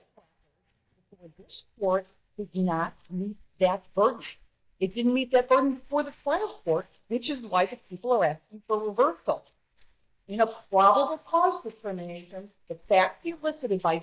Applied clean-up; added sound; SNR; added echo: neural mask model DeepFilterNet 3.